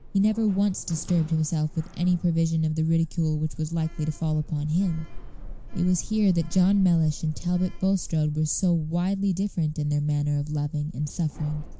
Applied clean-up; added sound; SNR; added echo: none; Sliding door; 13 dB; none.